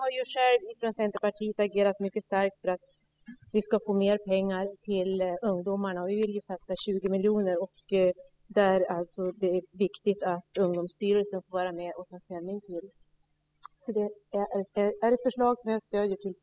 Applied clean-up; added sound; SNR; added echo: classical method spectral subtraction.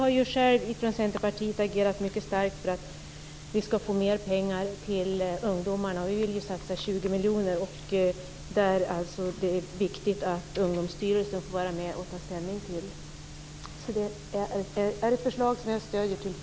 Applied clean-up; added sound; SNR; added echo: none; none; none; none.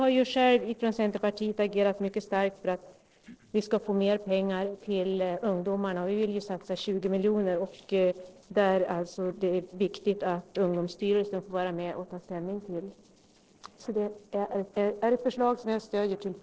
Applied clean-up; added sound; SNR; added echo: neural separator model SepFormer DNS4.